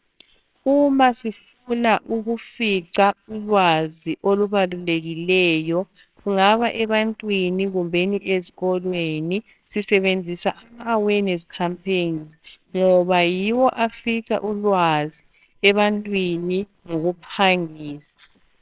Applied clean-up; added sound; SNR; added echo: neural separator model SepFormer WHAMR!.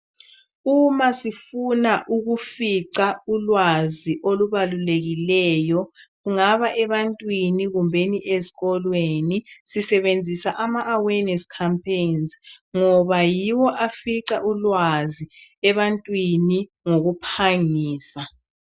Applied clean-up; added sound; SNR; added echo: none; none; none; none.